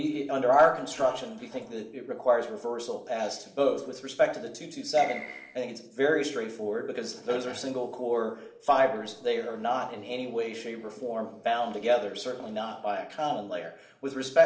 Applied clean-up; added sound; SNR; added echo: neural separator model SepFormer DNS4.